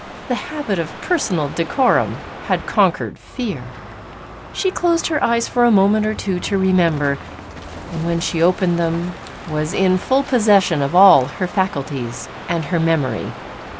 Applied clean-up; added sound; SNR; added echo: none; Crow; 14 dB; none.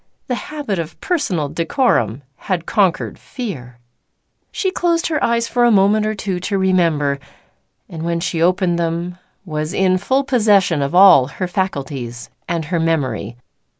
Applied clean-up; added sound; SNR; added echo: none; none; none; none.